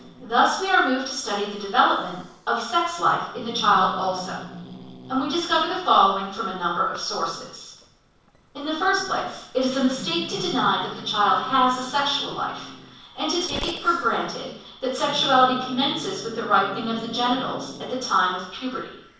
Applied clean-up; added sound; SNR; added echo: neural separator model SepFormer DNS4.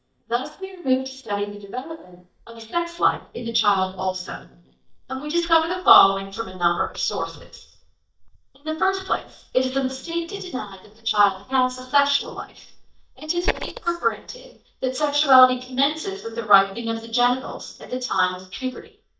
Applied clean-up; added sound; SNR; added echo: neural mask model DeepFilterNet 3.